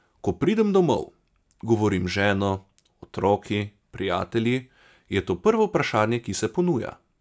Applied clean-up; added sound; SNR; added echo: none; none; none; none.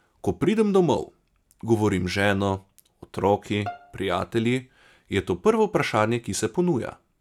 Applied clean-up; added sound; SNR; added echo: none; Bowed string instrument; 19 dB; none.